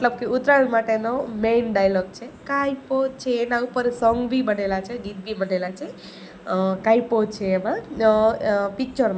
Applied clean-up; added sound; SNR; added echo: none; none; none; none.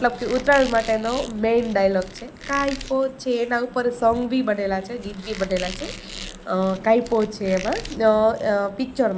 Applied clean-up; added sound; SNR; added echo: none; Squeak; 16 dB; none.